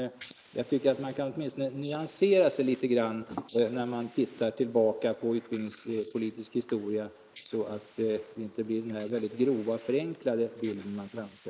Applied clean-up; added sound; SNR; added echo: neural mask model Resemble Enhance denoiser.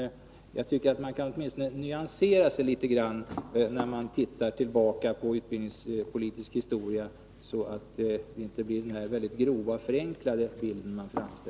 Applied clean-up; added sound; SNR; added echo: none; none; none; none.